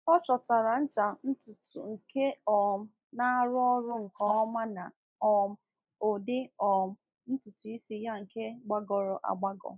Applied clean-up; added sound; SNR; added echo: neural mask model Resemble Enhance denoiser.